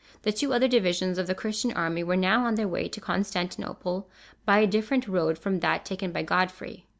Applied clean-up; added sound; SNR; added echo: none; none; none; none.